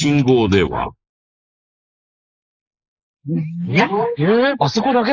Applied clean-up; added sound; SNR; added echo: neural mask model Resemble Enhance denoiser.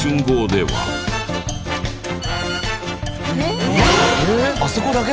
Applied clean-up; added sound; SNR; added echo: none; Telephone; 16 dB; none.